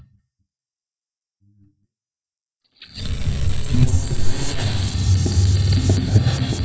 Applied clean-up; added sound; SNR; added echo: neural mask model DeepFilterNet 3.